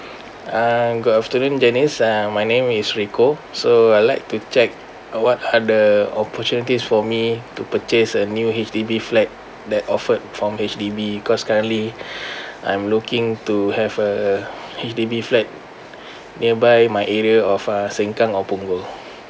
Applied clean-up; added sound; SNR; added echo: none; none; none; none.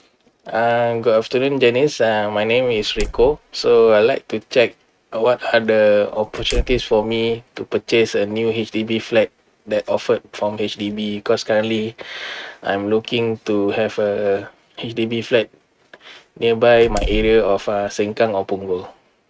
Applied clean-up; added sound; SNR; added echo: neural mask model RNNoise.